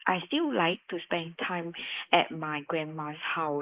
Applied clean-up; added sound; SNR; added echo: neural mask model Resemble Enhance denoiser.